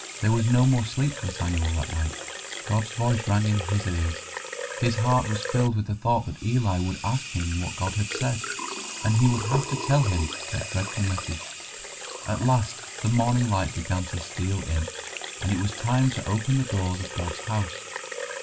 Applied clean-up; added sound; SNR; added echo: none; Sink (filling or washing) / Water tap, faucet; 9 dB; reverberation time 0.2 s.